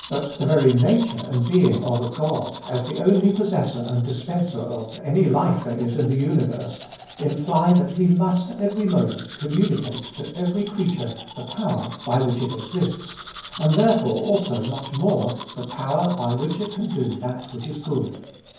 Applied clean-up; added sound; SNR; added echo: none; Domestic sounds, home sounds; 18 dB; reverberation time 0.9 s.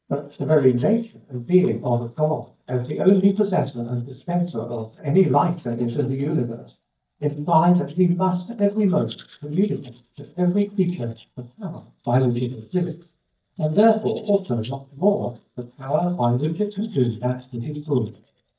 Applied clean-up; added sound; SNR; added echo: neural mask model DeepFilterNet 3.